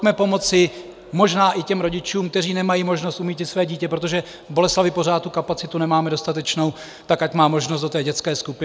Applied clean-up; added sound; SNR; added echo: none; none; none; none.